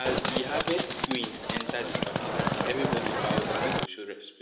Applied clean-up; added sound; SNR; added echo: none; Livestock, farm animals, working animals; -5 dB; reverberation time 0.8 s.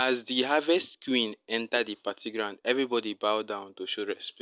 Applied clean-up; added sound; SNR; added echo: none; none; none; none.